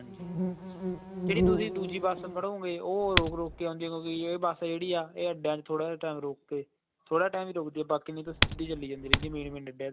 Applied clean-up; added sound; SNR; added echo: none; Insect + Typing; -3 dB; none.